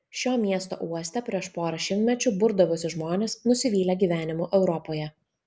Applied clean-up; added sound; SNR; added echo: none; none; none; none.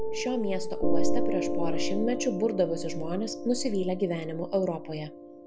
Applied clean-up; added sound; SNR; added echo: none; Piano; -4 dB; none.